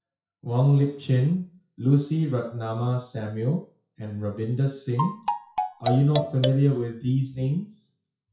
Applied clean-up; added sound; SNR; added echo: classical method WPE with log-MMSE.